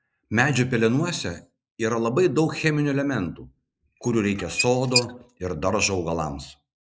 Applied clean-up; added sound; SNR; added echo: neural mask model Resemble Enhance denoiser.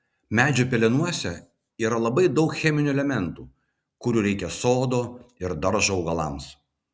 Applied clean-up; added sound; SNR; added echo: none; none; none; none.